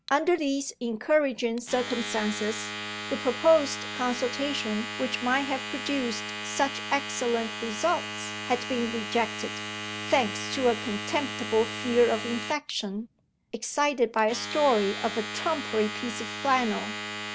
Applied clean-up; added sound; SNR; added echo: none; Domestic sounds, home sounds; 8 dB; none.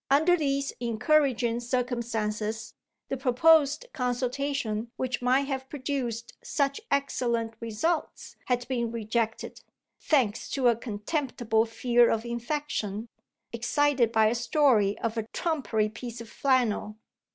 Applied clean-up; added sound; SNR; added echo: none; none; none; none.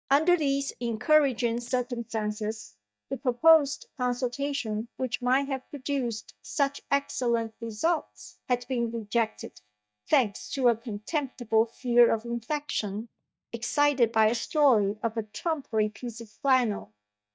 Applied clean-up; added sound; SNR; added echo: neural mask model DeepFilterNet 3.